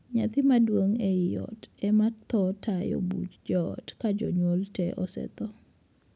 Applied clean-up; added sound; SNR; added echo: none; none; none; none.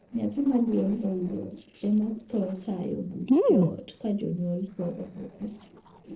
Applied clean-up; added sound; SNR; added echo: neural separator model SepFormer DNS4.